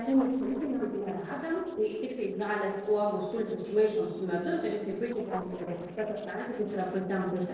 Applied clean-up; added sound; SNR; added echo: neural separator model SepFormer DNS4.